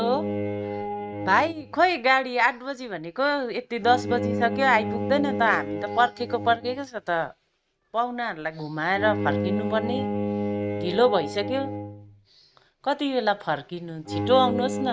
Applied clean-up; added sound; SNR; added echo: neural mask model RNNoise.